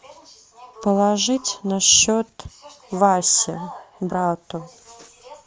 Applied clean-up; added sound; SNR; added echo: none; none; none; none.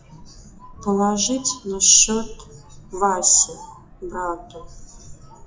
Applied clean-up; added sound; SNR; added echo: classical method WPE with log-MMSE.